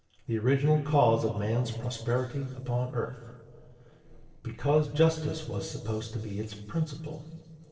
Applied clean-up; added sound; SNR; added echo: neural separator model SepFormer DNS4.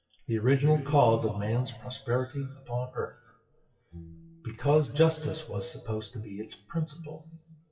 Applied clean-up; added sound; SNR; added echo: classical method WPE with log-MMSE.